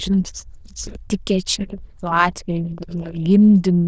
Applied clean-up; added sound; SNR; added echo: neural diffusion model UNIVERSE++.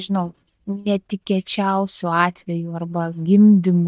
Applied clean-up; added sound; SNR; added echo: neural mask model DeepFilterNet 3.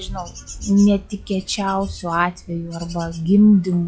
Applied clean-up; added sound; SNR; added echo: classical method log-MMSE.